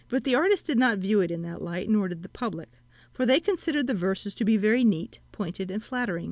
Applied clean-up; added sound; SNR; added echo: none; none; none; none.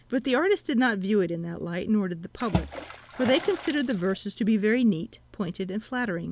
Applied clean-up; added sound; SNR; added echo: none; Water / Splash, splatter; 13 dB; none.